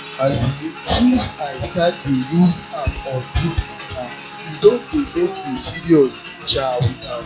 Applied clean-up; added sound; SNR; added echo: classical method log-MMSE.